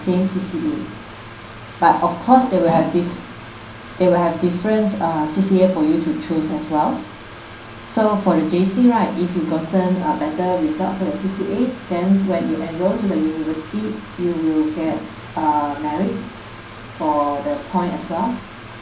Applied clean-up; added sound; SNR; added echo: none; Mechanical fan; 16 dB; reverberation time 0.6 s.